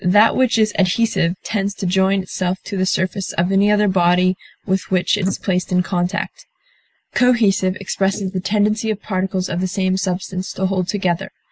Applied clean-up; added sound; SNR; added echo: neural mask model Resemble Enhance denoiser.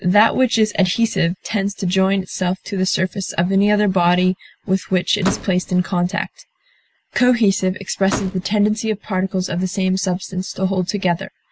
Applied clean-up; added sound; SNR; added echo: none; Slam / Microwave oven; 10 dB; none.